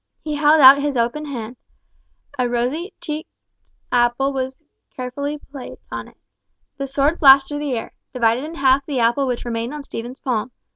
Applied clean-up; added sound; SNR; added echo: none; none; none; none.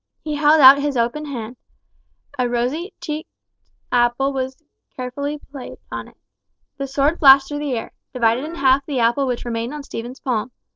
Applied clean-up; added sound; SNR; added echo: neural separator model SepFormer DNS4.